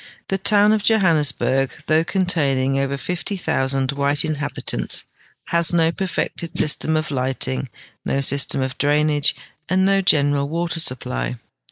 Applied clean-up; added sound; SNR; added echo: neural mask model Resemble Enhance denoiser.